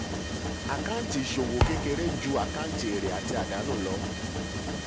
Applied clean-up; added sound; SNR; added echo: none; Thump, thud + Mechanisms; -2 dB; none.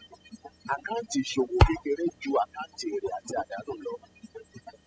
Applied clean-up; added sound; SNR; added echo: classical method spectral subtraction.